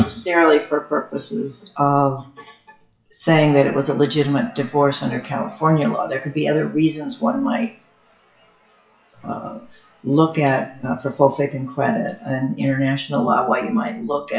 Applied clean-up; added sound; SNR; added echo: classical method WPE with log-MMSE.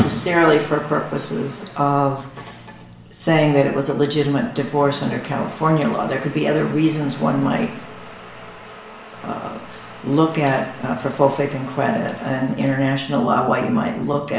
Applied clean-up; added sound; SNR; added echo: none; Domestic sounds, home sounds; 19 dB; reverberation time 0.7 s.